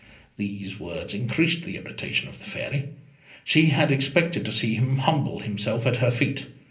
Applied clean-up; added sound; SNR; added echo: none; none; none; reverberation time 0.5 s.